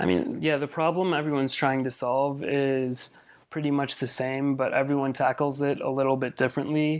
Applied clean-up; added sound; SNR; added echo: none; none; none; none.